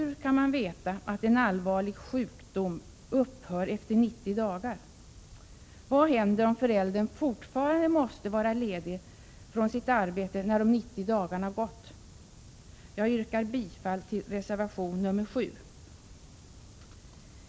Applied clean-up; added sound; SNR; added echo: none; none; none; none.